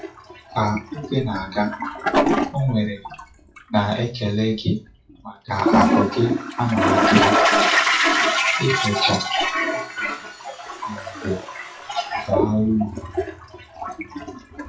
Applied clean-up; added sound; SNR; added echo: classical method WPE with log-MMSE.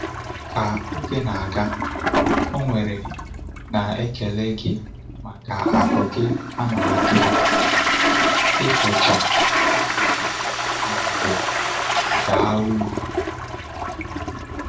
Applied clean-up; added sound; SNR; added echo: none; Toilet flush; -4 dB; reverberation time 0.3 s.